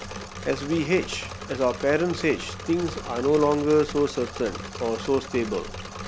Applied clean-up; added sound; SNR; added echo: none; Engine / Mechanisms; 11 dB; none.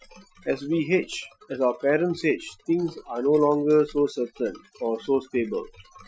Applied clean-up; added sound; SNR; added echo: classical method Wiener filter.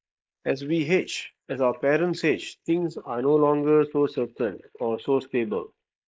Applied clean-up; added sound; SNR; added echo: neural mask model Resemble Enhance denoiser.